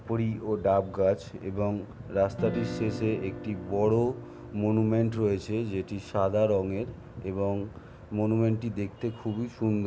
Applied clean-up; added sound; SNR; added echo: none; Guitar; 15 dB; none.